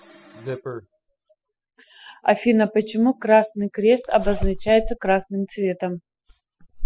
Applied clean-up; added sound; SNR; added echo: classical method spectral subtraction.